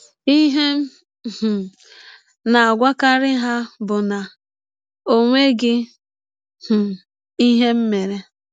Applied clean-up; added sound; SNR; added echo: none; none; none; none.